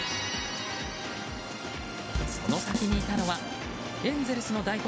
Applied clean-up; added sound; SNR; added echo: none; Bass drum / Snare drum / Drum kit; 2 dB; none.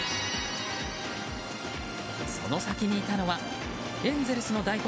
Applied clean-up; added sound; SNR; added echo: none; none; none; none.